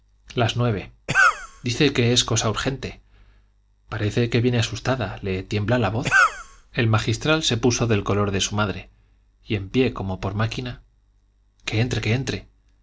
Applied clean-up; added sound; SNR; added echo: none; Cough; -3 dB; none.